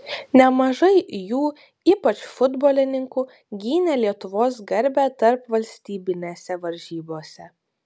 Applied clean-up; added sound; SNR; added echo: none; none; none; none.